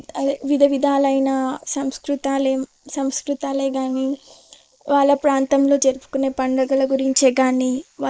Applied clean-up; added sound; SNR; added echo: neural mask model Resemble Enhance denoiser.